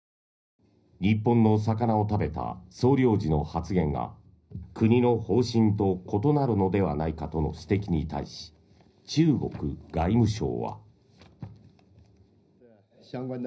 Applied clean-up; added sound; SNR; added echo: none; none; none; reverberation time 0.5 s.